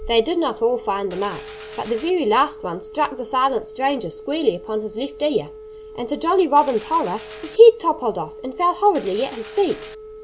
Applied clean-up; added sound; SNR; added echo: none; Telephone + Mechanisms; 17 dB; none.